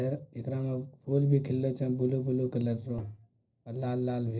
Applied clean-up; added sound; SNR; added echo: neural separator model SepFormer DNS4.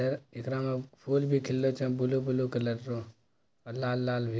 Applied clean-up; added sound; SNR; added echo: none; none; none; none.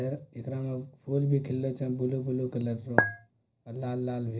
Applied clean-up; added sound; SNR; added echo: none; Chink, clink; -4 dB; reverberation time 0.4 s.